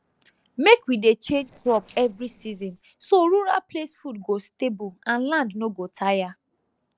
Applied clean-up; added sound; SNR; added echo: neural separator model SepFormer DNS4.